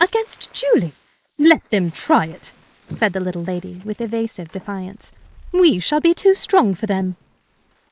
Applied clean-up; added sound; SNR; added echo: neural mask model Resemble Enhance denoiser.